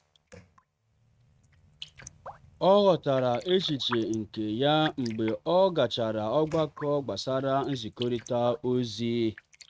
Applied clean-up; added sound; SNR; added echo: neural mask model RNNoise.